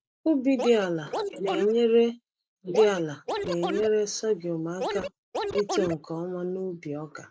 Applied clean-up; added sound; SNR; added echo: neural mask model Resemble Enhance denoiser.